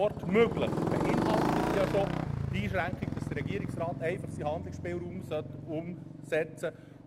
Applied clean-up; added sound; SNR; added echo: none; Motorcycle; 0 dB; none.